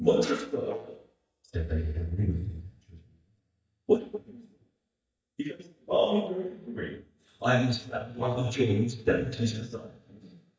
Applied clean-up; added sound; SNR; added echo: neural mask model DeepFilterNet 3.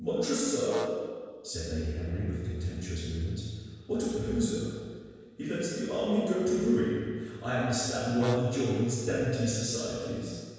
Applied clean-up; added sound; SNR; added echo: neural separator model SepFormer DNS4.